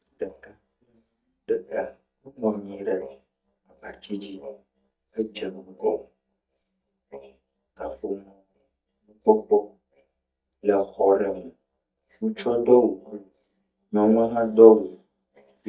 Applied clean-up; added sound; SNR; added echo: neural mask model DeepFilterNet 3.